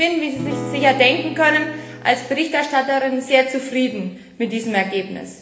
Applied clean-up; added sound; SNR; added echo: none; Acoustic guitar / Strum; 11 dB; reverberation time 1.1 s.